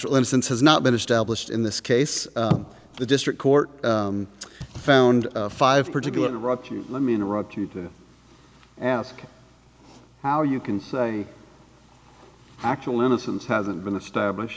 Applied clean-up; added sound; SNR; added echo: none; none; none; none.